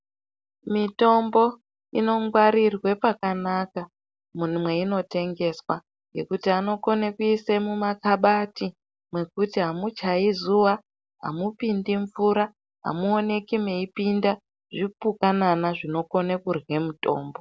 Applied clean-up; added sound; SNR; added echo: none; none; none; none.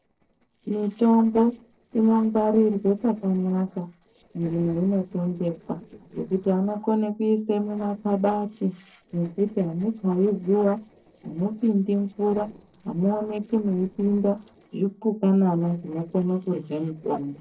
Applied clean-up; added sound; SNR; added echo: neural separator model SepFormer DNS4.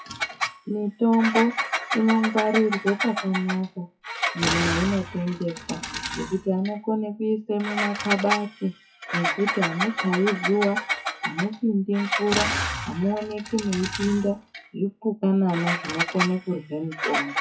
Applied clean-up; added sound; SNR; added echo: classical method WPE with log-MMSE.